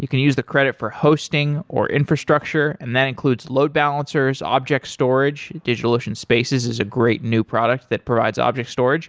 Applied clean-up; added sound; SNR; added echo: none; none; none; none.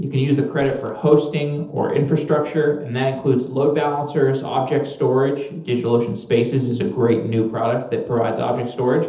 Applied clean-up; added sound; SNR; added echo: neural separator model SepFormer DNS4.